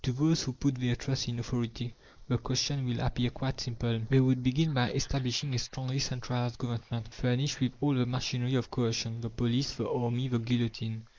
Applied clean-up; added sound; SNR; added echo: neural mask model Resemble Enhance denoiser.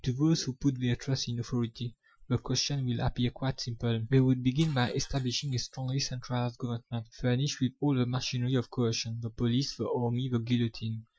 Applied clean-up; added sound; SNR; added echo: classical method Wiener filter.